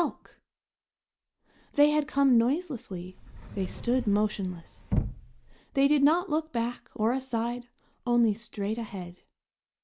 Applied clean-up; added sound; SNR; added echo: none; Sliding door / Slam / Wood; 7 dB; none.